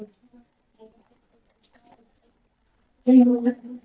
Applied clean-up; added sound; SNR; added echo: neural mask model DeepFilterNet 3.